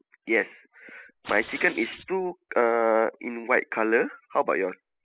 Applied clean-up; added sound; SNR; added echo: classical method spectral subtraction.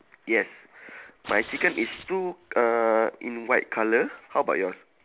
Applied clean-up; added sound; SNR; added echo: none; Tearing; 18 dB; none.